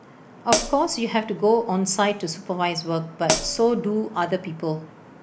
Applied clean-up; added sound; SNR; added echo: none; Hi-hat; 1 dB; none.